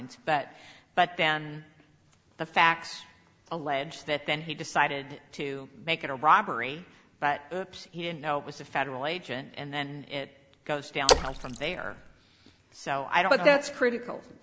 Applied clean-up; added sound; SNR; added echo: none; Splash, splatter; -2 dB; none.